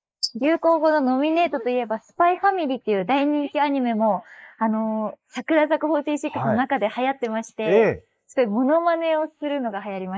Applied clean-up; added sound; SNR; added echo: neural mask model Resemble Enhance denoiser.